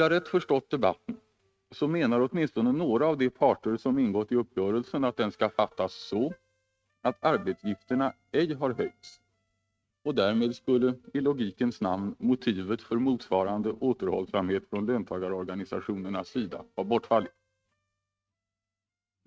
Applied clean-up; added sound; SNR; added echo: neural mask model RNNoise.